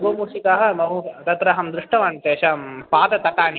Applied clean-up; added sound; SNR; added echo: none; none; none; none.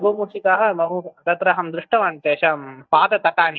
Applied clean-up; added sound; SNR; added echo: neural mask model DeepFilterNet 3.